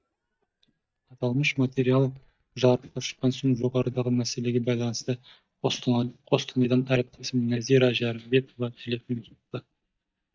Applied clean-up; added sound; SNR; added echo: neural mask model DeepFilterNet 3.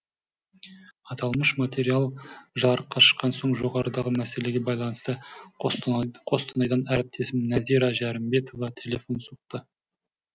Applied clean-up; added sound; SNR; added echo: none; none; none; none.